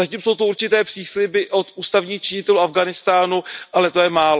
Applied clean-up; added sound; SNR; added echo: none; none; none; none.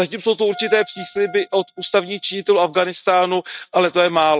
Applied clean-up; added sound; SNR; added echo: neural mask model RNNoise.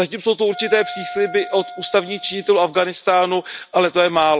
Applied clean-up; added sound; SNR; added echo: none; Wind instrument, woodwind instrument; 15 dB; none.